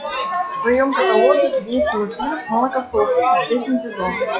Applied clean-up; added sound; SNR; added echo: classical method log-MMSE.